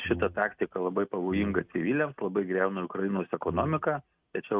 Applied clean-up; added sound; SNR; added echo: neural mask model RNNoise.